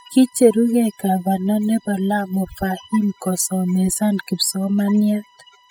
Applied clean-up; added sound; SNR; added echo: classical method spectral subtraction.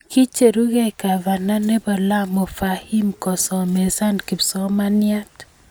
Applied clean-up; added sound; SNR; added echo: none; none; none; none.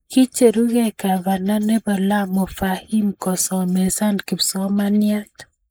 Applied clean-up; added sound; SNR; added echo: neural mask model Resemble Enhance denoiser.